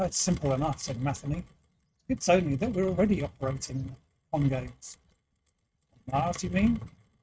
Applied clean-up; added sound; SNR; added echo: neural mask model RNNoise.